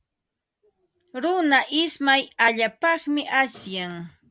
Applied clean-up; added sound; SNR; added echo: none; none; none; none.